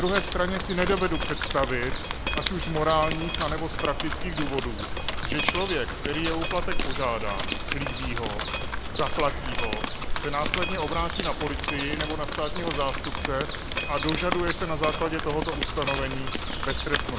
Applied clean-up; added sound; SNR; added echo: none; Drip + Bird; -2 dB; none.